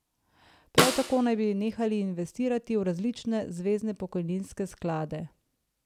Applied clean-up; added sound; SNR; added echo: none; Snare drum; 0 dB; none.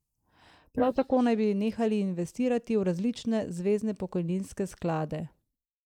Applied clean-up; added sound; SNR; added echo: neural mask model Resemble Enhance denoiser.